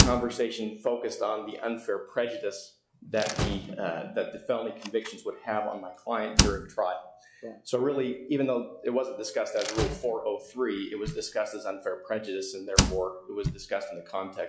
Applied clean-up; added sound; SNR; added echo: classical method log-MMSE.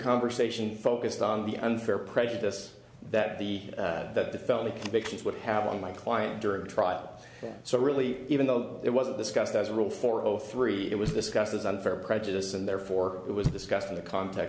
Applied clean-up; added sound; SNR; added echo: none; none; none; none.